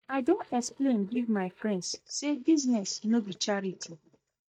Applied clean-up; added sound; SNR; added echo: neural mask model DeepFilterNet 3.